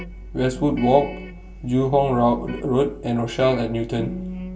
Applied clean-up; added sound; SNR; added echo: none; Electric guitar; 15 dB; reverberation time 0.2 s.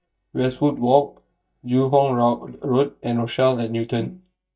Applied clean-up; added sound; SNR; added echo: neural mask model DeepFilterNet 3.